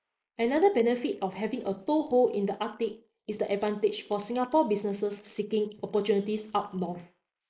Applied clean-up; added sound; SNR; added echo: neural mask model Resemble Enhance denoiser.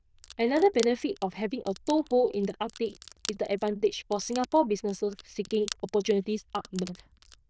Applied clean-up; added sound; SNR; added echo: neural diffusion model UNIVERSE++.